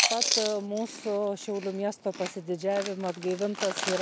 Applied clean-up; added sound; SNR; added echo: none; Chewing, mastication; 3 dB; none.